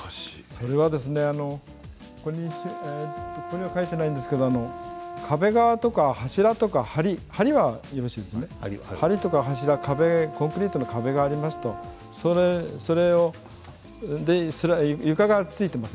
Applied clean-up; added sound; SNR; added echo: none; Brass instrument; 13 dB; none.